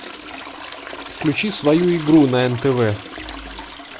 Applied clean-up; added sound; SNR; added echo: none; Trickle, dribble / Toilet flush; 13 dB; none.